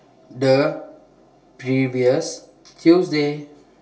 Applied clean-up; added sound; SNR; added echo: none; none; none; reverberation time 0.2 s.